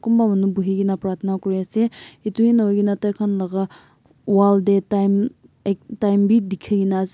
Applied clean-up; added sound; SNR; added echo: none; none; none; none.